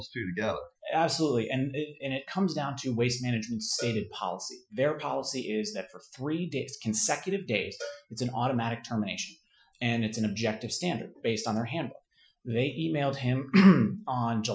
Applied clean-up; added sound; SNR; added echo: classical method Wiener filter.